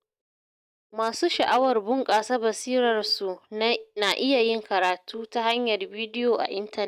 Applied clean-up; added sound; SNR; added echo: neural mask model DeepFilterNet 3.